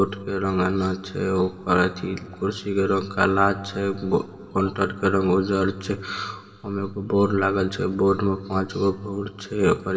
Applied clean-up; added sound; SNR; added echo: none; none; none; reverberation time 2.0 s.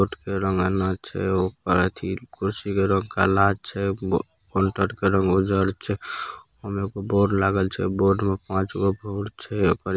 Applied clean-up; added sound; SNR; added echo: none; none; none; none.